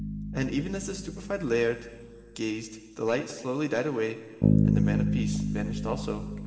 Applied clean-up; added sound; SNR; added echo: none; Bass guitar; -2 dB; reverberation time 3.0 s.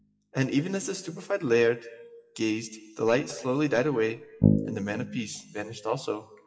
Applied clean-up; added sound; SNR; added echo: classical method WPE with log-MMSE.